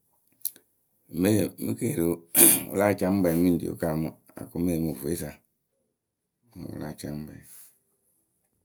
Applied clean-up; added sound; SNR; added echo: none; none; none; none.